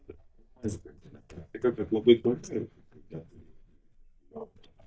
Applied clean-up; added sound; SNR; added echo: neural mask model DeepFilterNet 3.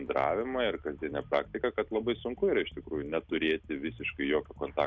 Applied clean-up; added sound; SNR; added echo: none; none; none; none.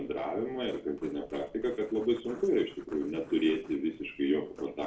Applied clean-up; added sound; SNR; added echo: neural separator model SepFormer DNS4.